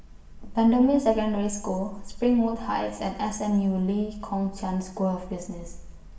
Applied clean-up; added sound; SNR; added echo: none; none; none; reverberation time 0.7 s.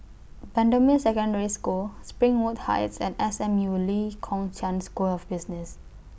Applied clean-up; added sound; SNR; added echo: none; none; none; none.